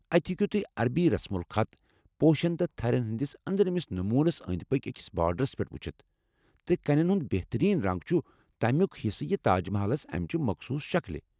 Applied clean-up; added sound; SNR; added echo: none; none; none; none.